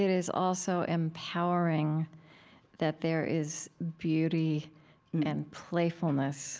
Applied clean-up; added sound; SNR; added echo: none; none; none; none.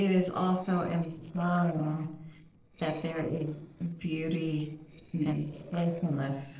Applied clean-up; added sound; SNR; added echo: neural separator model SepFormer DNS4.